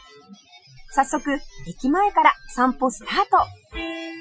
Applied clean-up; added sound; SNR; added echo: classical method Wiener filter.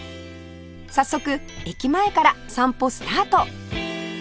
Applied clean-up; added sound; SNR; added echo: none; none; none; none.